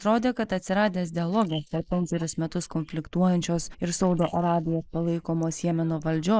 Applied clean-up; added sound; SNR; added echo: neural mask model Resemble Enhance denoiser.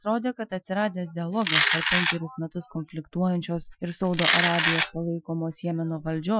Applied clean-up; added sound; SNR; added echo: classical method Wiener filter.